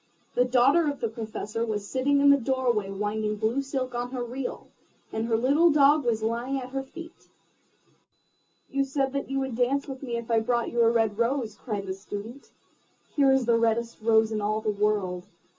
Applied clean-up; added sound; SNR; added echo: none; none; none; reverberation time 0.2 s.